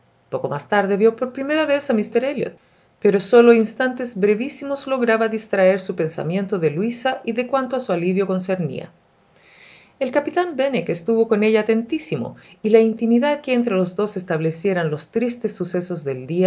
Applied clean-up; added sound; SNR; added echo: none; none; none; none.